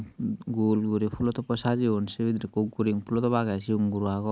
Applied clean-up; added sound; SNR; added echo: none; none; none; none.